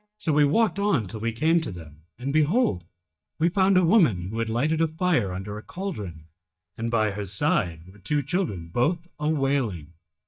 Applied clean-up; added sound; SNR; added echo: neural mask model DeepFilterNet 3.